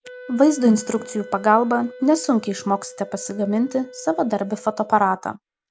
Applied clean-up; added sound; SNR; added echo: none; Wind instrument, woodwind instrument; 19 dB; none.